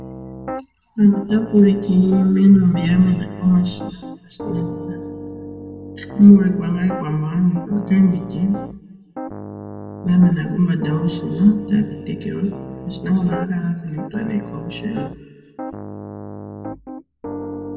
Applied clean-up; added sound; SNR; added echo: none; Piano; 13 dB; reverberation time 1.7 s.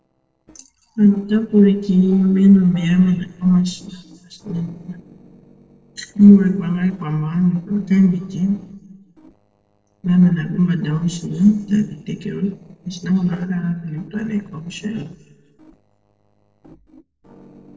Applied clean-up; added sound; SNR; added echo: neural separator model SepFormer DNS4.